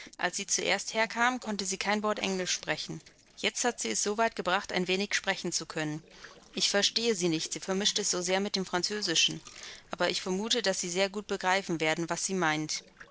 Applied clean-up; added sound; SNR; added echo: neural separator model SepFormer DNS4.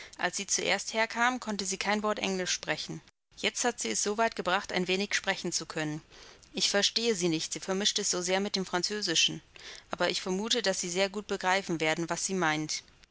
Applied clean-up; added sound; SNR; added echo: none; none; none; none.